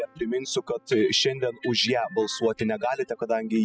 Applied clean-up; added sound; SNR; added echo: classical method spectral subtraction.